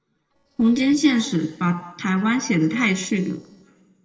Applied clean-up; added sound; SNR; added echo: neural separator model SepFormer DNS4.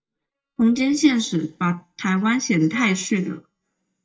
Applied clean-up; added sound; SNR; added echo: neural mask model DeepFilterNet 3.